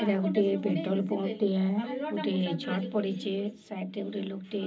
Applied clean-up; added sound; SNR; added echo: none; none; none; reverberation time 0.4 s.